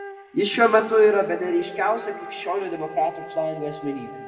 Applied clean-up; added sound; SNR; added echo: none; Wind instrument, woodwind instrument; 15 dB; reverberation time 1.4 s.